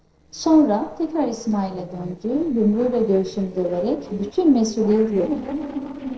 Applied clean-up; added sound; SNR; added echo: neural separator model SepFormer DNS4.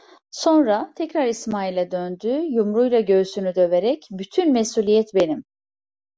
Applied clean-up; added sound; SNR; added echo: none; none; none; none.